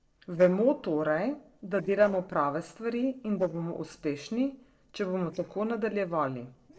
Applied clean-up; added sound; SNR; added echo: neural separator model SepFormer DNS4.